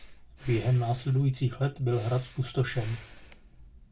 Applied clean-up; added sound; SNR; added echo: none; Breathing; 16 dB; reverberation time 0.2 s.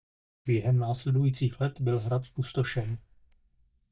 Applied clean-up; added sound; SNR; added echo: neural mask model DeepFilterNet 3.